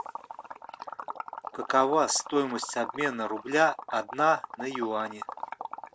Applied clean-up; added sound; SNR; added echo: none; Liquid; 10 dB; none.